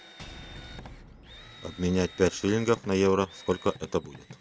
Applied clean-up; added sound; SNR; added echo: none; Shatter / Boom + Drill; 18 dB; none.